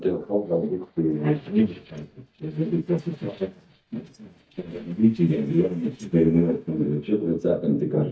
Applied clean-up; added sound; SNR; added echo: neural mask model DeepFilterNet 3.